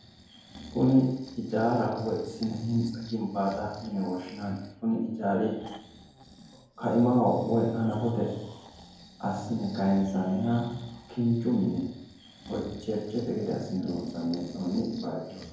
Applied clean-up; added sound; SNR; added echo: none; Breathing; 19 dB; reverberation time 0.9 s.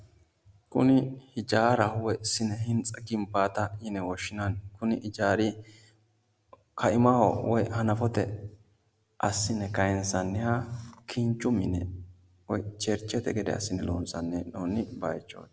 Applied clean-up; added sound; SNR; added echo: none; none; none; none.